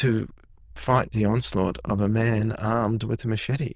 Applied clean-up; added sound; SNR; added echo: neural diffusion model UNIVERSE++.